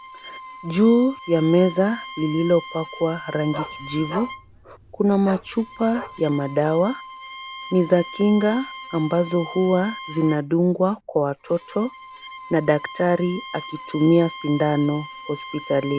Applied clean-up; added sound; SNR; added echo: none; Bowed string instrument + Bark; 14 dB; none.